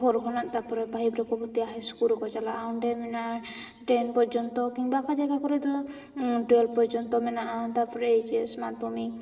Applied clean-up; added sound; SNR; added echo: none; none; none; reverberation time 2.1 s.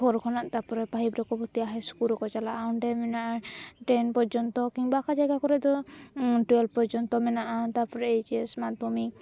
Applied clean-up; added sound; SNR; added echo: none; none; none; none.